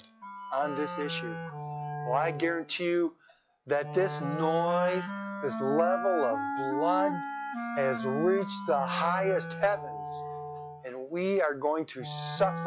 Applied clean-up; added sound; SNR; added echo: classical method log-MMSE.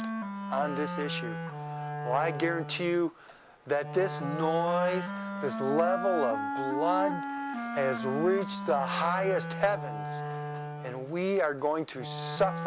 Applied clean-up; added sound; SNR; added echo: none; Wind instrument, woodwind instrument; 4 dB; none.